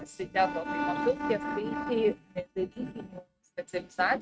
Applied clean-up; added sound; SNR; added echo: neural mask model RNNoise.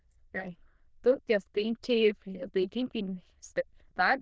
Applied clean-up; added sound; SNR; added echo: neural diffusion model UNIVERSE++.